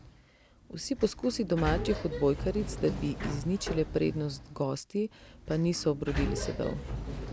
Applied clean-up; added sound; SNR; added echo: none; Sliding door; 6 dB; none.